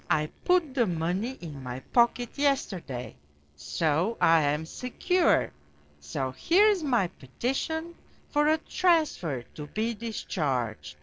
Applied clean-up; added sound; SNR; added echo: neural separator model SepFormer DNS4.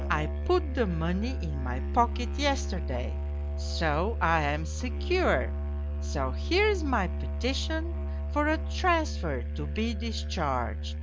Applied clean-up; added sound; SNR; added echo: none; Musical instrument; 1 dB; none.